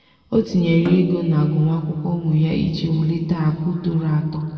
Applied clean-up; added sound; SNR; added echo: none; Snare drum; 13 dB; reverberation time 1.8 s.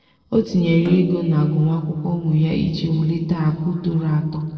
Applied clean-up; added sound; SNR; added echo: neural separator model SepFormer DNS4.